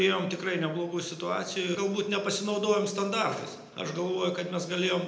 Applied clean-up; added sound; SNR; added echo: none; none; none; reverberation time 0.8 s.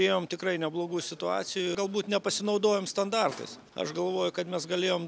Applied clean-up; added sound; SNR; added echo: none; none; none; none.